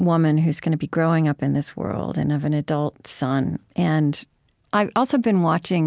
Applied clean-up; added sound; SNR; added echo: none; none; none; none.